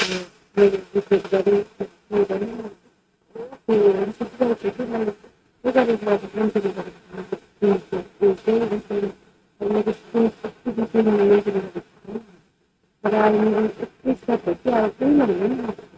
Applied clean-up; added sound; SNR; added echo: neural mask model RNNoise.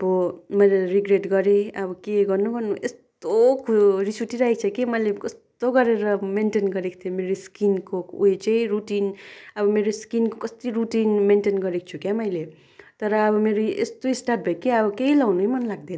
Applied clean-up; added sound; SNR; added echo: none; none; none; none.